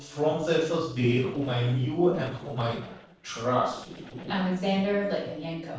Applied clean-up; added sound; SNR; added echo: neural separator model SepFormer DNS4.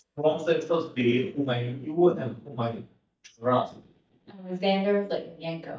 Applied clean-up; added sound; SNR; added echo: neural mask model DeepFilterNet 3.